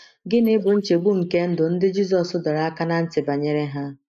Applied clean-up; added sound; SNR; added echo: neural mask model Resemble Enhance denoiser.